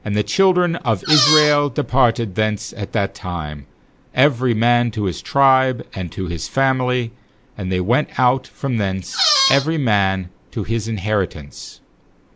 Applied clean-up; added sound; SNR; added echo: none; Squeak; -1 dB; none.